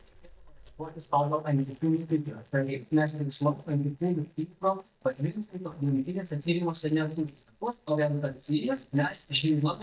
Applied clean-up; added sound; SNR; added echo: neural mask model DeepFilterNet 3.